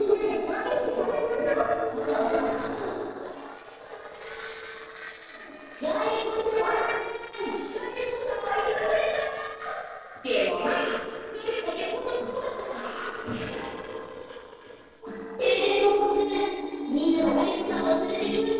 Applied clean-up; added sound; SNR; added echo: neural separator model SepFormer DNS4.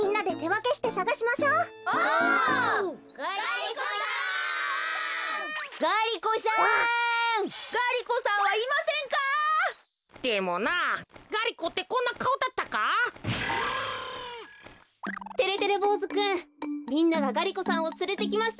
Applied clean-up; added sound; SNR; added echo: none; none; none; none.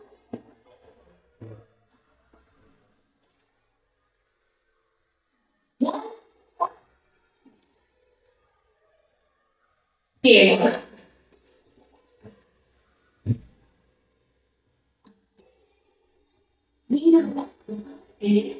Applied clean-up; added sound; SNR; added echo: neural mask model DeepFilterNet 3.